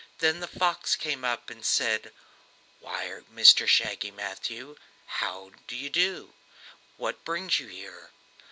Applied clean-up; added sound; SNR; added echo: none; none; none; none.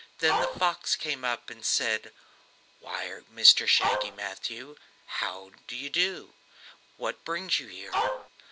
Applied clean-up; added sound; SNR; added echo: none; Dog; -2 dB; none.